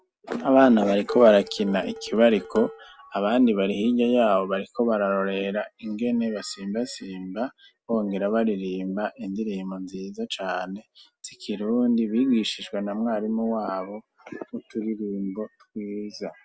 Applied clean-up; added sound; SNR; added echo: none; Dishes, pots, and pans; 13 dB; none.